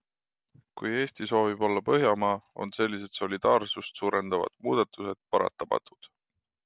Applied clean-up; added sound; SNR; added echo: none; none; none; none.